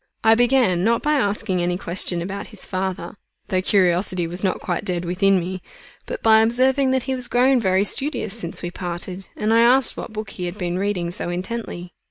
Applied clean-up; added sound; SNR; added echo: none; none; none; none.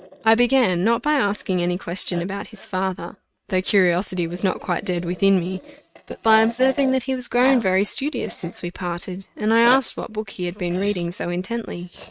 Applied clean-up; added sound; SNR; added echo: neural mask model RNNoise.